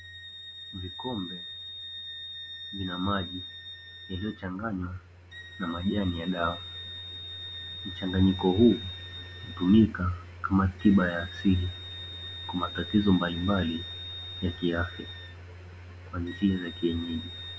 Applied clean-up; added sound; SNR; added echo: none; Wind instrument, woodwind instrument; 13 dB; none.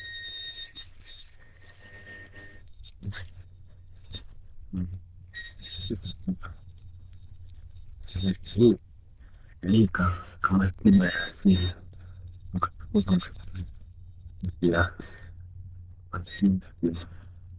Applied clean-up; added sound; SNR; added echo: neural diffusion model UNIVERSE++.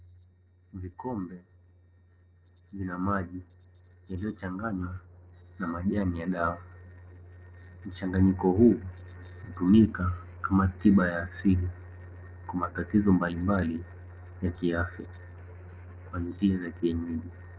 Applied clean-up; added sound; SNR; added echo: neural separator model SepFormer DNS4.